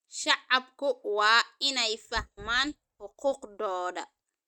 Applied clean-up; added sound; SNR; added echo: neural mask model RNNoise.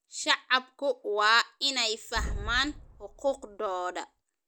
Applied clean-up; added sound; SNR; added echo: none; Boom; 10 dB; none.